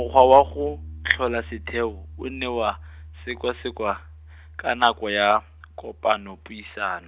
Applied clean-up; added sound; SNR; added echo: none; Piano; 17 dB; none.